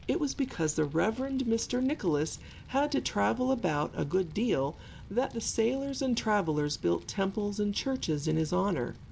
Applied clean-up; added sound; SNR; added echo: none; Fire; 18 dB; none.